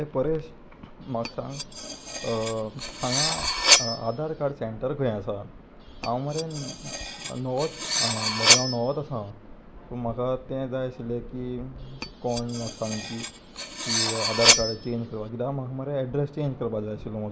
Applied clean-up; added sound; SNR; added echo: none; Cutlery, silverware; -3 dB; none.